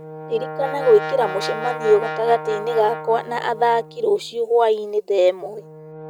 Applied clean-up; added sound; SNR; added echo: none; Brass instrument; 11 dB; none.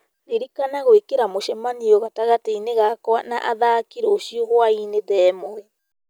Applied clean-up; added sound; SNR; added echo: none; none; none; none.